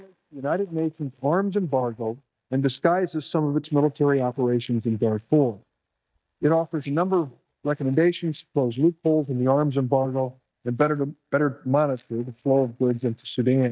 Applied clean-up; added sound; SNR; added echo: neural mask model DeepFilterNet 3.